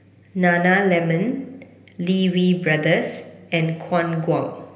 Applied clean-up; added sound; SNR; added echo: none; none; none; reverberation time 0.8 s.